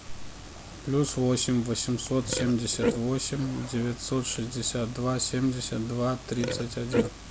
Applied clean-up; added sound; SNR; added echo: none; Burping, eructation; 8 dB; none.